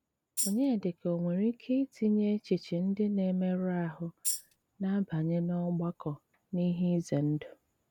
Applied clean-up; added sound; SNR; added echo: none; Tambourine; 3 dB; none.